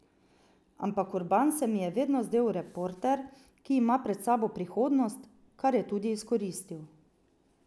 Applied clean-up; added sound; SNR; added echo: none; none; none; none.